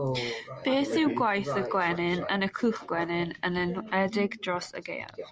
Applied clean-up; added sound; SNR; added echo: none; none; none; none.